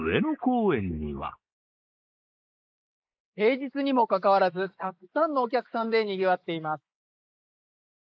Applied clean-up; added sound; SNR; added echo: neural mask model Resemble Enhance denoiser.